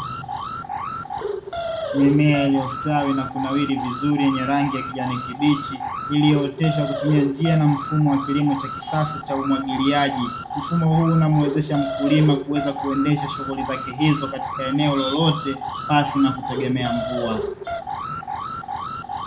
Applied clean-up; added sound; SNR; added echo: none; Alarm; 7 dB; reverberation time 0.4 s.